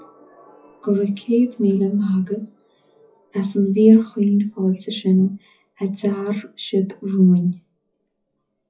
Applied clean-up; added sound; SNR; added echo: classical method WPE with log-MMSE.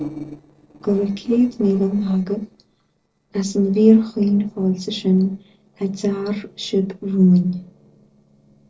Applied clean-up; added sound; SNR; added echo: neural separator model SepFormer DNS4.